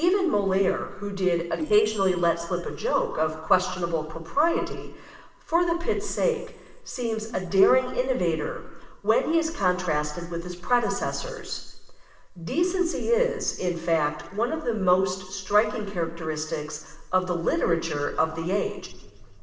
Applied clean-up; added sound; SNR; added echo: neural separator model SepFormer DNS4.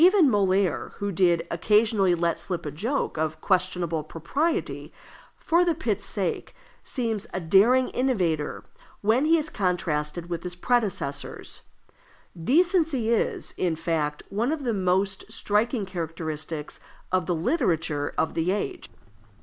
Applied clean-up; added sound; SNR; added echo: none; none; none; none.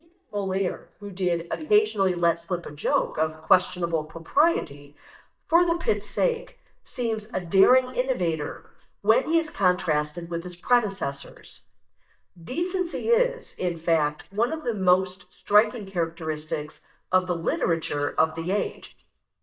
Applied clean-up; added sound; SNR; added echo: neural mask model DeepFilterNet 3.